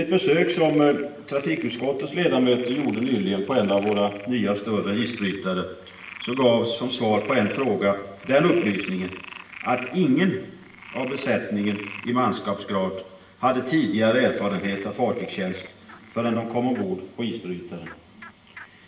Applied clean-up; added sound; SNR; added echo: none; Frog; 19 dB; reverberation time 0.8 s.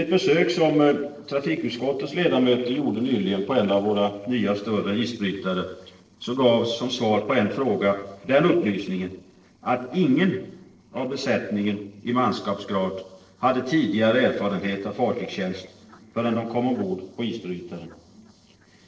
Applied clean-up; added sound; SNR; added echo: neural separator model SepFormer DNS4.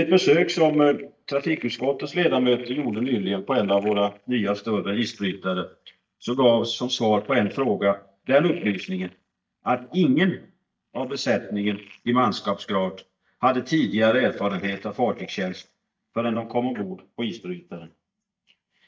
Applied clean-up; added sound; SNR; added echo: neural mask model DeepFilterNet 3.